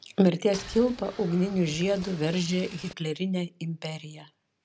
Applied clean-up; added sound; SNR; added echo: none; Boat, Water vehicle; 17 dB; none.